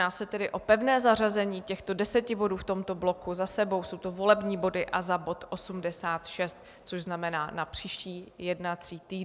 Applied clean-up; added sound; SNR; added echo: none; none; none; none.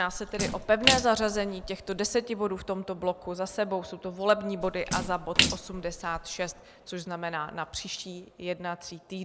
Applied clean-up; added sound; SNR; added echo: none; Splash, splatter; 4 dB; none.